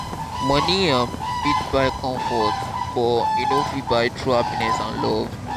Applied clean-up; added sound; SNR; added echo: none; Bird; 2 dB; none.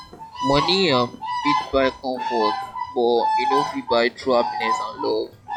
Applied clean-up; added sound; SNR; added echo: classical method log-MMSE.